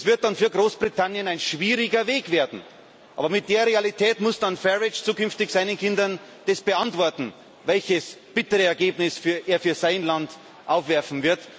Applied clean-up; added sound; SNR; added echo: none; none; none; none.